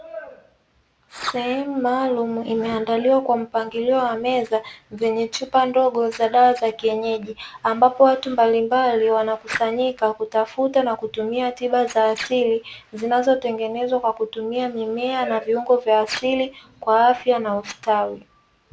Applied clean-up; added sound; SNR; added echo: none; none; none; none.